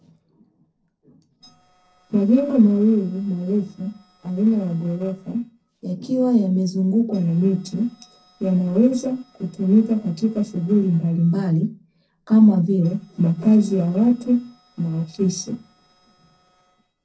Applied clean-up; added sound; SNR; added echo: neural separator model SepFormer DNS4.